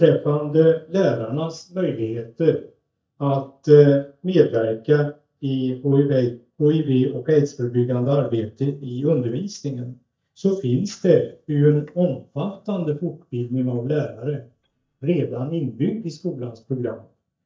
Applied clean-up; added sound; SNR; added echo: neural mask model DeepFilterNet 3.